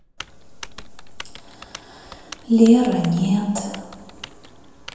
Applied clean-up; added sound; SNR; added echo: none; Typing; 20 dB; reverberation time 1.0 s.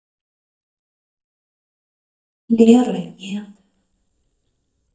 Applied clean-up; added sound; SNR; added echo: neural mask model DeepFilterNet 3.